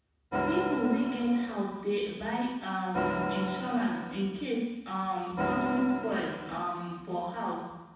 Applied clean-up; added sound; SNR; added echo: none; Organ; 4 dB; reverberation time 1.1 s.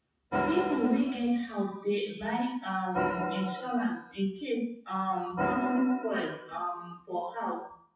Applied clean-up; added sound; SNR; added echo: classical method WPE with log-MMSE.